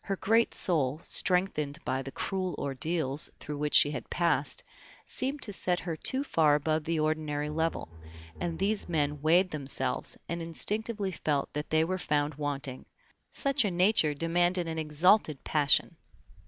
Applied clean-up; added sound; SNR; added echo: none; Bowed string instrument; 14 dB; none.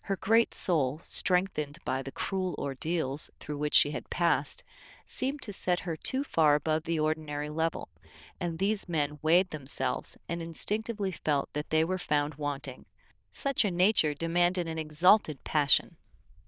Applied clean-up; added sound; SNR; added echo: neural diffusion model UNIVERSE++.